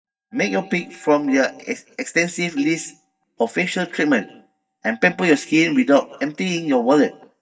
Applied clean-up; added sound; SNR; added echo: neural mask model DeepFilterNet 3.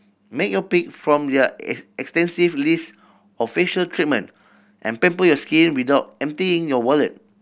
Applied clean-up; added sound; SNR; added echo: none; none; none; none.